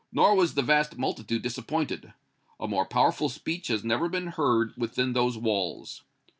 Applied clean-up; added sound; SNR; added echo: none; none; none; none.